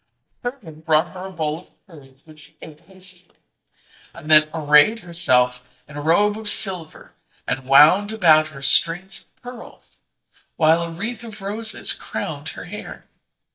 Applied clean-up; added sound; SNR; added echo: neural mask model DeepFilterNet 3.